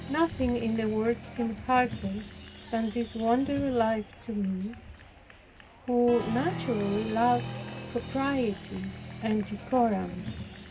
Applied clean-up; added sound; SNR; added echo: none; Applause; 11 dB; reverberation time 0.4 s.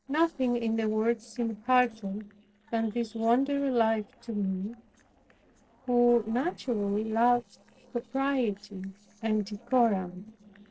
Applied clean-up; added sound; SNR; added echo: neural separator model SepFormer DNS4.